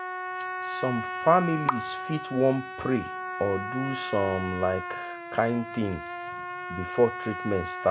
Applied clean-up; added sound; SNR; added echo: none; Trumpet; 7 dB; none.